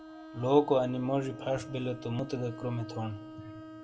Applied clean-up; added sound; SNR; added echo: none; Bowed string instrument; 14 dB; reverberation time 2.1 s.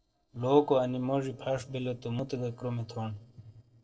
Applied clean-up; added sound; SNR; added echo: neural separator model SepFormer DNS4.